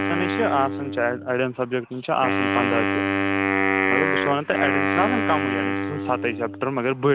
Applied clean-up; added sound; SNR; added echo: none; Wind instrument, woodwind instrument; -1 dB; none.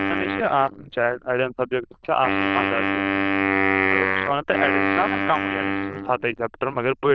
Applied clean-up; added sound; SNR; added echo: neural diffusion model UNIVERSE++.